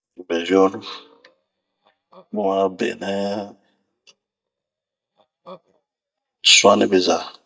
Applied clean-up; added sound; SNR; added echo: neural mask model DeepFilterNet 3.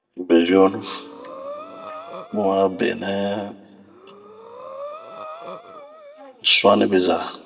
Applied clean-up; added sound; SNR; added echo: none; Breathing; 17 dB; reverberation time 0.8 s.